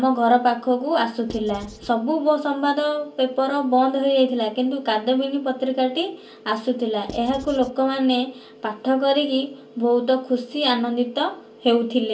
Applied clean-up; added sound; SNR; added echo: none; Writing; 17 dB; reverberation time 0.2 s.